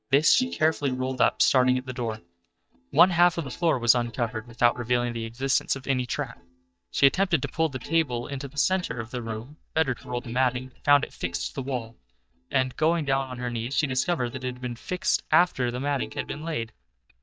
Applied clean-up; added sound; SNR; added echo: neural mask model DeepFilterNet 3.